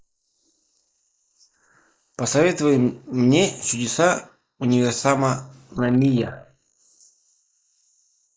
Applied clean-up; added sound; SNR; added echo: neural mask model Resemble Enhance denoiser.